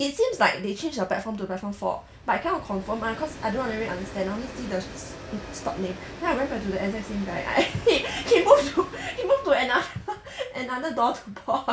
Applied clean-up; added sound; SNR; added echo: none; Train; 15 dB; none.